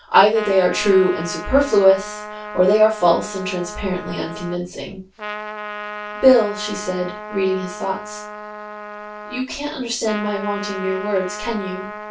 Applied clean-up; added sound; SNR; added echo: none; Trumpet; 11 dB; reverberation time 0.2 s.